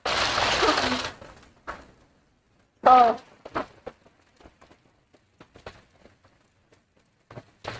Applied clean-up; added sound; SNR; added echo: neural mask model RNNoise.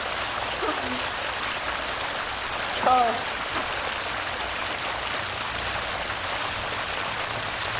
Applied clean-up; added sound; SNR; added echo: none; Stream; -5 dB; none.